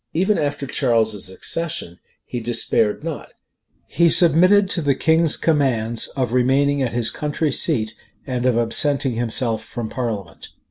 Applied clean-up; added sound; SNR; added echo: none; none; none; none.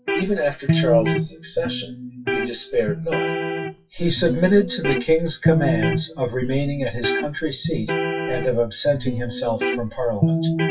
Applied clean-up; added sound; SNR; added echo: classical method WPE with log-MMSE.